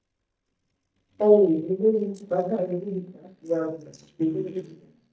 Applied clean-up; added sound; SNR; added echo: neural mask model DeepFilterNet 3.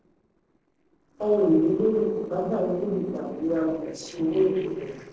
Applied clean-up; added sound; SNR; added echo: neural separator model SepFormer DNS4.